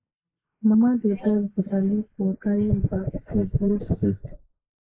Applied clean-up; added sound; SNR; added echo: neural mask model Resemble Enhance denoiser.